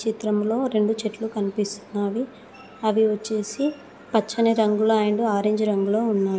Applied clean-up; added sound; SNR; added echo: none; none; none; none.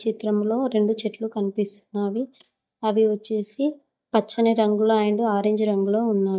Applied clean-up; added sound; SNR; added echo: neural mask model DeepFilterNet 3.